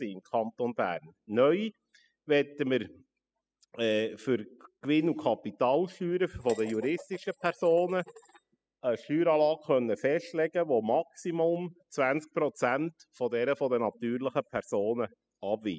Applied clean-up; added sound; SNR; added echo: classical method spectral subtraction.